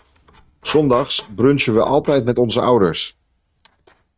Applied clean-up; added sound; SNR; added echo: neural mask model RNNoise.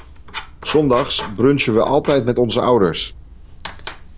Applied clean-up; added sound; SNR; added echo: none; Writing; 15 dB; none.